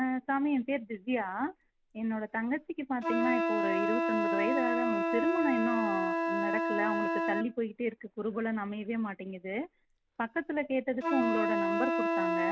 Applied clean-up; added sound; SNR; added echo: none; Wind instrument, woodwind instrument; -1 dB; none.